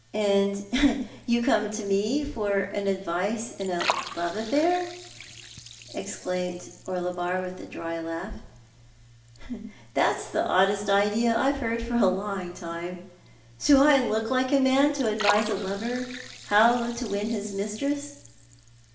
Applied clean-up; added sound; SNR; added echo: none; Liquid; 14 dB; reverberation time 0.9 s.